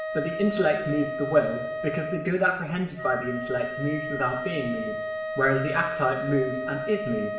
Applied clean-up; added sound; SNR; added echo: none; Wind instrument, woodwind instrument; 6 dB; reverberation time 0.9 s.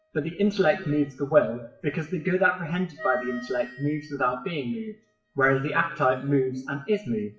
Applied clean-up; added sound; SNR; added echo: classical method WPE with log-MMSE.